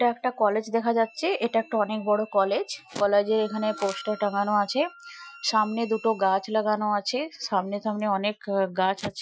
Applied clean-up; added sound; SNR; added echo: classical method Wiener filter.